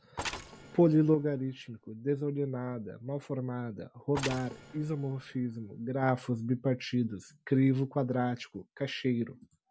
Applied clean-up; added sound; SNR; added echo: none; Mechanisms; 13 dB; none.